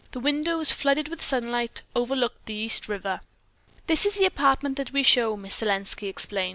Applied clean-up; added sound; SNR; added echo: none; none; none; none.